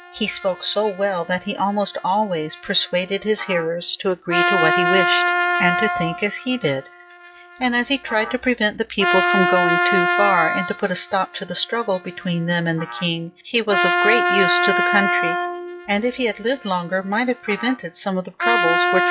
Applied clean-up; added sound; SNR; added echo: classical method log-MMSE.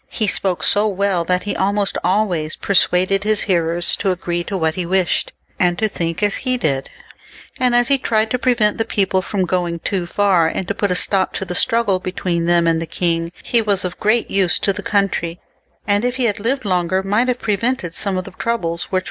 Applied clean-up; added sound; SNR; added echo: none; none; none; none.